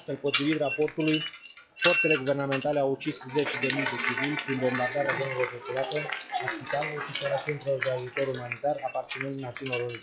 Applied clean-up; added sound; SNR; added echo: classical method log-MMSE.